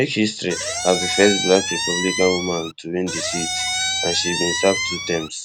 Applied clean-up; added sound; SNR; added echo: none; Squeak; 2 dB; none.